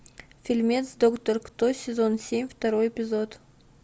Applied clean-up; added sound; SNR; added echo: none; none; none; none.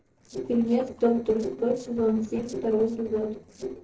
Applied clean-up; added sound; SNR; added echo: neural separator model SepFormer DNS4.